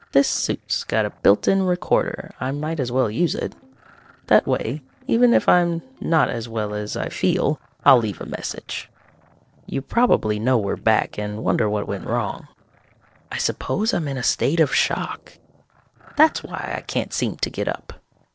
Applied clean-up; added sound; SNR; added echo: neural separator model SepFormer DNS4.